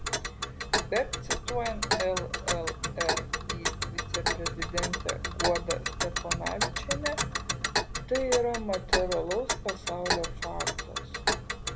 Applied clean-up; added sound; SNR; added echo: none; Tick; -2 dB; none.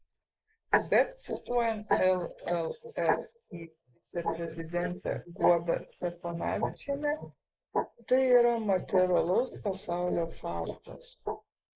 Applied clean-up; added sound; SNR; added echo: neural mask model Resemble Enhance denoiser.